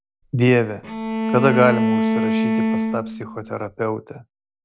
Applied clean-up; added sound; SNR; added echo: none; Bowed string instrument; 0 dB; none.